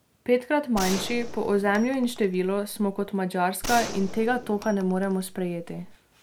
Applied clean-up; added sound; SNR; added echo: none; Gunshot, gunfire; 11 dB; none.